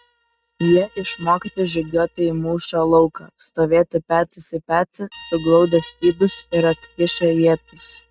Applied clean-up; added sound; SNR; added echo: neural mask model RNNoise.